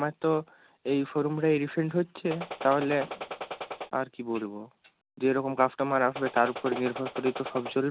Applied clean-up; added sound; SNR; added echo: none; Gunshot, gunfire; 9 dB; none.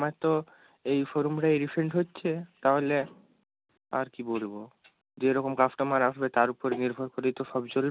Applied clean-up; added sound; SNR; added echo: none; none; none; none.